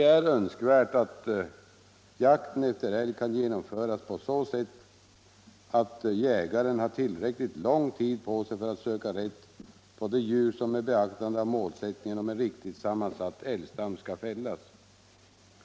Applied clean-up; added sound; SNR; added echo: none; none; none; none.